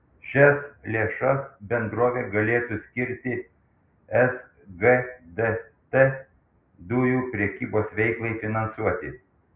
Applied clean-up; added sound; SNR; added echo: none; none; none; none.